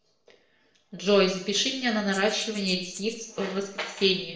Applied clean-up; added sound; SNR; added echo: none; Rattle (instrument); 17 dB; reverberation time 0.6 s.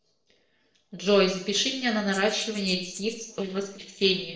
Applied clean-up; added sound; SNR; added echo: neural separator model SepFormer DNS4.